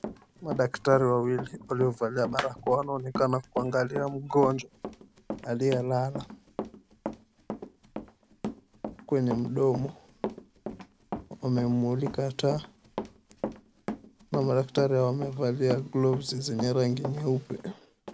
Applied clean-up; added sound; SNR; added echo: none; Run; 10 dB; none.